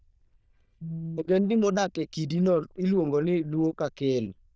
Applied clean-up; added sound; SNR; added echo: neural diffusion model UNIVERSE++.